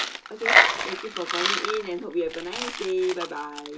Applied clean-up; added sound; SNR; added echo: none; Coin (dropping); -4 dB; reverberation time 0.2 s.